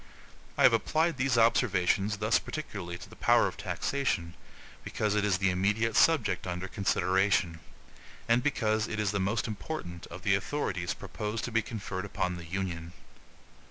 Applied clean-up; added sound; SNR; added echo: none; none; none; none.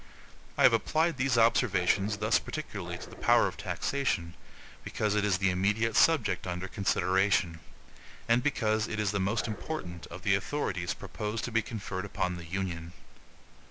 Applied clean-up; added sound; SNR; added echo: none; Growling; 16 dB; none.